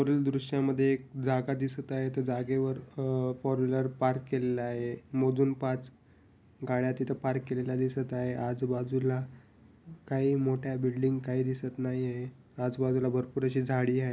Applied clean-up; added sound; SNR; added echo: none; none; none; none.